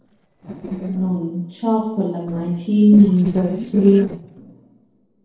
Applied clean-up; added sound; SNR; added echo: neural separator model SepFormer DNS4.